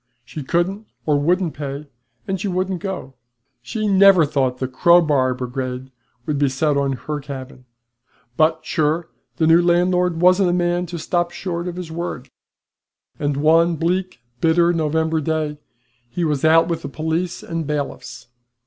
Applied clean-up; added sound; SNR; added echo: none; none; none; none.